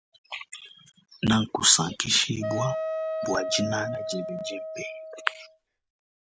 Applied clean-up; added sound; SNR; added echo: none; Wind instrument, woodwind instrument; 4 dB; none.